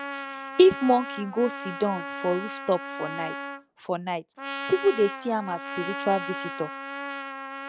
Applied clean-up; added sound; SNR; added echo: none; Trumpet; 9 dB; none.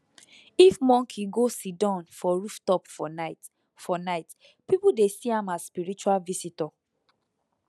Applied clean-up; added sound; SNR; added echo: none; none; none; none.